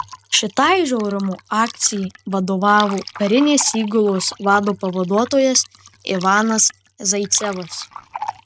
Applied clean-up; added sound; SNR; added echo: neural mask model RNNoise.